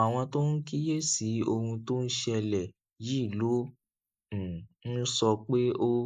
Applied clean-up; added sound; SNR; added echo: neural mask model Resemble Enhance denoiser.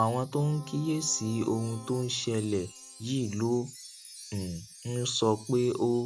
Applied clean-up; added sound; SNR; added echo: none; Keyboard (musical) + Wind chime; 17 dB; none.